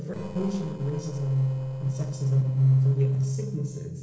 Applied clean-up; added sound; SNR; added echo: neural separator model SepFormer DNS4.